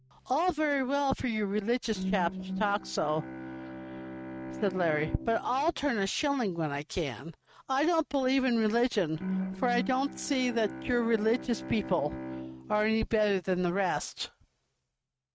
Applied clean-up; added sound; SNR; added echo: neural mask model RNNoise.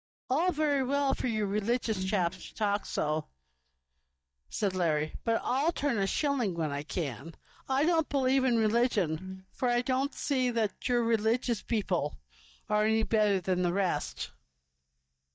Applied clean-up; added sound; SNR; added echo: neural mask model DeepFilterNet 3.